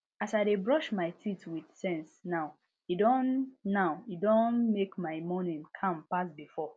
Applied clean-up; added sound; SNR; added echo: none; none; none; none.